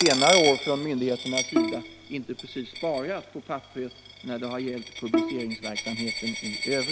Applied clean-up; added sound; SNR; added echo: none; Coin (dropping) + Bowed string instrument; 2 dB; none.